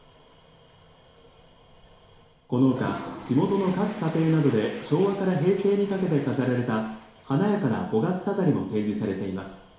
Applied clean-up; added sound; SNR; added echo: none; Toilet flush; 18 dB; reverberation time 0.7 s.